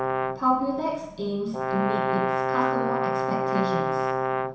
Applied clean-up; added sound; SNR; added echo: none; Brass instrument; -2 dB; reverberation time 0.7 s.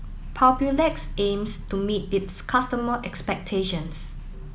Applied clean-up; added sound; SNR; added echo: none; none; none; none.